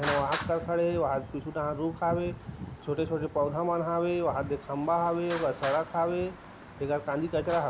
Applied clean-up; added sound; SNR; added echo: none; Traffic noise, roadway noise; 13 dB; none.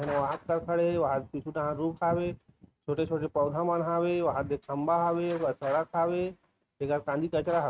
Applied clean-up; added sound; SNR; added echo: neural mask model RNNoise.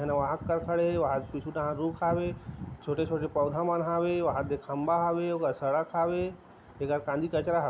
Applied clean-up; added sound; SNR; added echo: none; none; none; none.